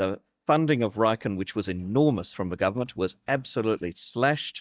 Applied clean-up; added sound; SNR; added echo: neural mask model DeepFilterNet 3.